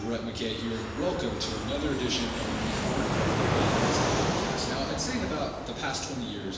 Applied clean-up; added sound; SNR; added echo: none; Fixed-wing aircraft, airplane; -3 dB; reverberation time 1.0 s.